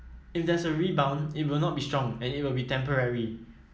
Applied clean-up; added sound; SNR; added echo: none; none; none; none.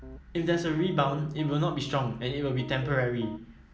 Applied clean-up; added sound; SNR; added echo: none; Piano; 15 dB; none.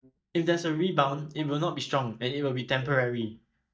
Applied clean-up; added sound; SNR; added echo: neural mask model DeepFilterNet 3.